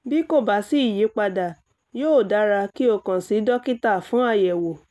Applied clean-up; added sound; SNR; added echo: none; none; none; none.